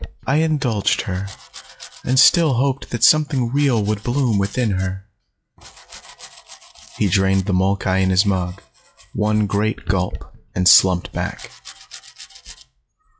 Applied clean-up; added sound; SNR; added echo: classical method log-MMSE.